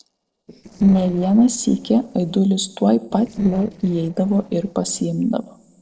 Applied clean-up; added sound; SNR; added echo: neural separator model SepFormer DNS4.